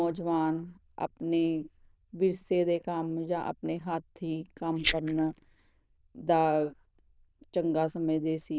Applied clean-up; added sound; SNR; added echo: neural diffusion model UNIVERSE++.